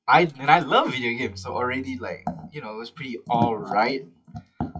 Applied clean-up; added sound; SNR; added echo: classical method WPE with log-MMSE.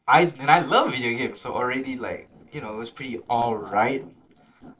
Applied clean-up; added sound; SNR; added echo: neural separator model SepFormer DNS4.